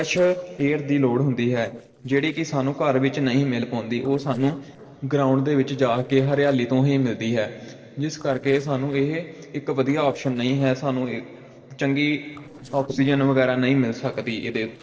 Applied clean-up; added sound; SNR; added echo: neural separator model SepFormer DNS4.